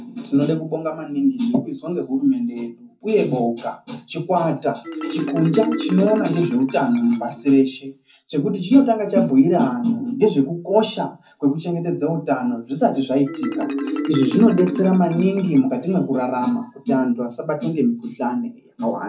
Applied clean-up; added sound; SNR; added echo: none; Marimba, xylophone; 11 dB; reverberation time 0.3 s.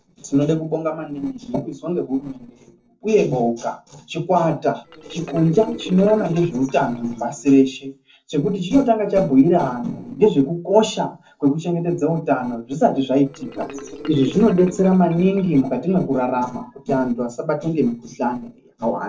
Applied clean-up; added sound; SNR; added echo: neural separator model SepFormer DNS4.